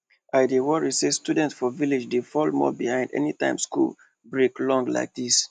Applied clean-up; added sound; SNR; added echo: none; none; none; none.